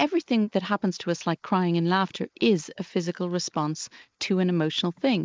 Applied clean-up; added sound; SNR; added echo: neural mask model Resemble Enhance denoiser.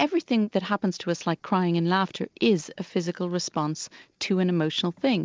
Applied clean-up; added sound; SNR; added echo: none; none; none; none.